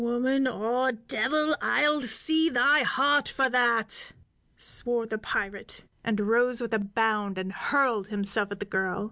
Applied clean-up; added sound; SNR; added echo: none; none; none; none.